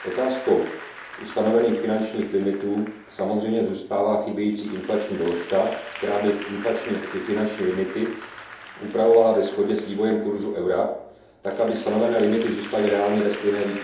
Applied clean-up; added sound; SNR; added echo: none; Applause / Crowd; 17 dB; reverberation time 2.8 s.